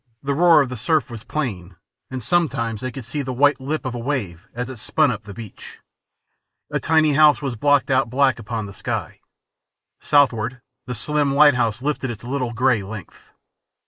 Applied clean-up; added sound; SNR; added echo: neural mask model Resemble Enhance denoiser.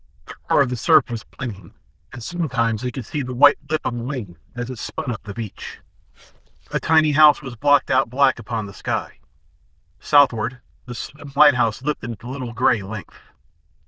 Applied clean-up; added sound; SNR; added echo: neural diffusion model UNIVERSE++.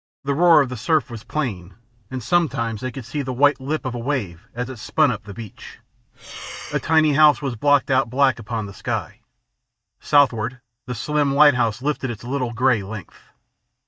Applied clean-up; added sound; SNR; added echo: neural mask model DeepFilterNet 3.